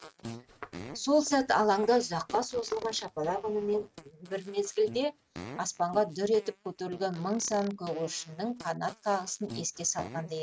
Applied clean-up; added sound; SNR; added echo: neural mask model RNNoise.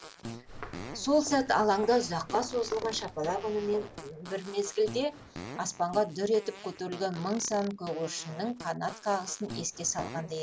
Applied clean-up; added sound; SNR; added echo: none; Walk, footsteps + Fart; 13 dB; none.